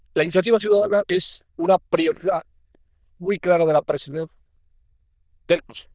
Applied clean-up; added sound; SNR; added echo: neural diffusion model UNIVERSE++.